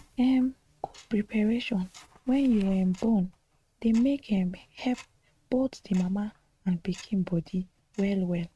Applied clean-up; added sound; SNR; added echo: neural mask model RNNoise.